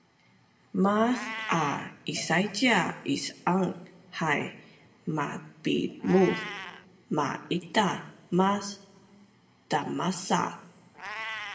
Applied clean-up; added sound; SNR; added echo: none; Meow; 15 dB; reverberation time 0.7 s.